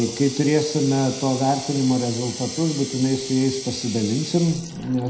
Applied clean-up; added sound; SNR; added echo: none; Water tap, faucet; 12 dB; reverberation time 0.7 s.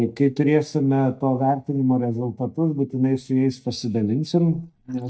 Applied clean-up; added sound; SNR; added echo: neural mask model DeepFilterNet 3.